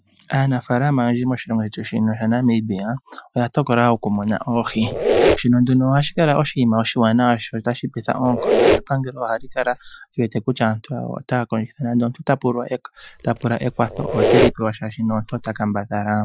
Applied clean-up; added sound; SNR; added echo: classical method Wiener filter.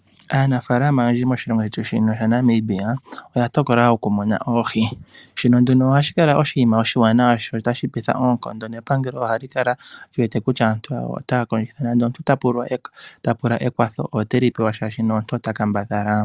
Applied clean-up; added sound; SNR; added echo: none; none; none; none.